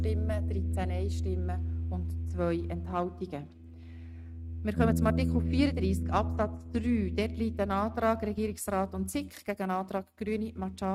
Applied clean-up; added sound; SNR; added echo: neural mask model RNNoise.